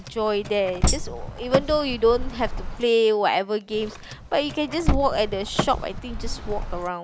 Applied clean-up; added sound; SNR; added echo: none; Car + Tambourine; 4 dB; none.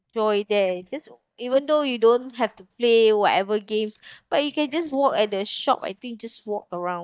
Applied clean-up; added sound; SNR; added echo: neural mask model DeepFilterNet 3.